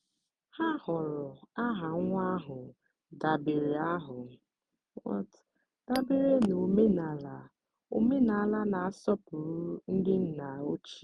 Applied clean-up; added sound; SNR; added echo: none; Tap / Glass; 12 dB; none.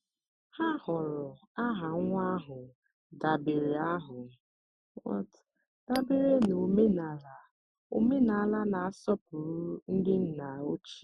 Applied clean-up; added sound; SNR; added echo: classical method Wiener filter.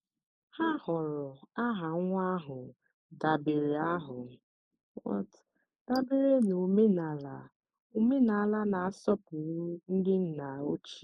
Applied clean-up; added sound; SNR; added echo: neural mask model Resemble Enhance denoiser.